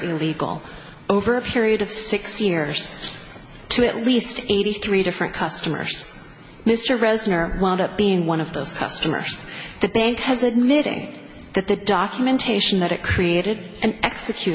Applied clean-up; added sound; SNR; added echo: none; none; none; none.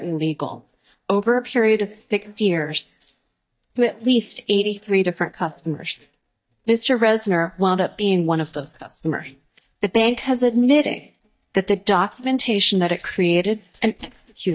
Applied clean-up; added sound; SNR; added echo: neural mask model DeepFilterNet 3.